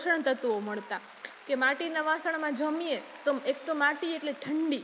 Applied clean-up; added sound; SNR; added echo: none; Applause; 20 dB; none.